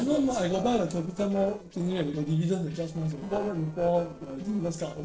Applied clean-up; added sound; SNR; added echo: neural separator model SepFormer DNS4.